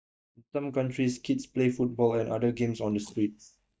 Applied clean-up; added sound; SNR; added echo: neural mask model DeepFilterNet 3.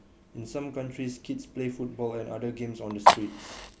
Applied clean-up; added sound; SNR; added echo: none; Fire; -4 dB; none.